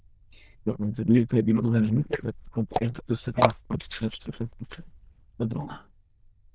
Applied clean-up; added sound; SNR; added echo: neural diffusion model UNIVERSE++.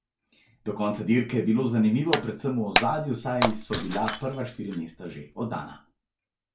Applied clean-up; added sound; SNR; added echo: none; Shatter; 4 dB; none.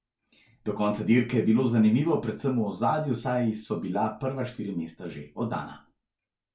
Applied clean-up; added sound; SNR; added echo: none; none; none; none.